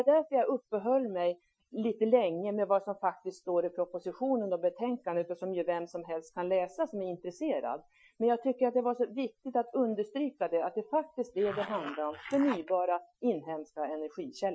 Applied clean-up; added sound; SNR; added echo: classical method Wiener filter.